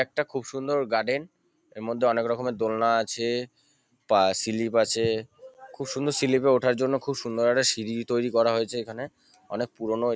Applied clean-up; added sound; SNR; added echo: none; none; none; none.